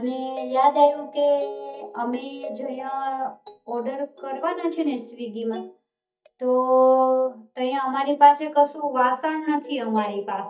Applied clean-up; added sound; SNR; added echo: neural mask model DeepFilterNet 3.